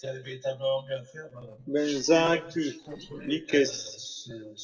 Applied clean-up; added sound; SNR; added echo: neural separator model SepFormer DNS4.